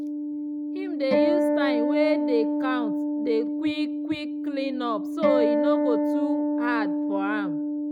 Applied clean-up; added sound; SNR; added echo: none; Acoustic guitar; -5 dB; none.